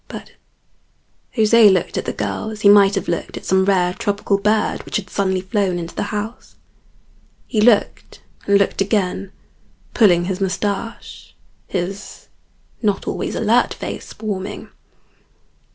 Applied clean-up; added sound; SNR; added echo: none; none; none; none.